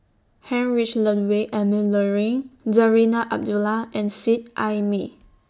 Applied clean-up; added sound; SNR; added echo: none; none; none; none.